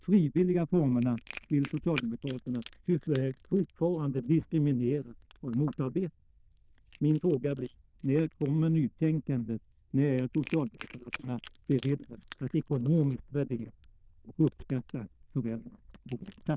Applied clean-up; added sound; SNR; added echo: neural diffusion model UNIVERSE++.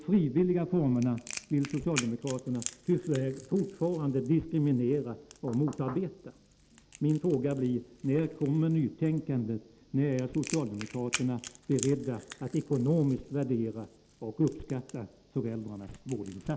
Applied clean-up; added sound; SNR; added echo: none; Knock / Wood + Crackle; 16 dB; none.